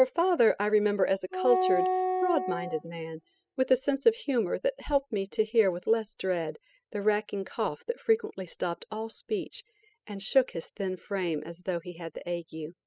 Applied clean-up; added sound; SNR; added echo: classical method spectral subtraction.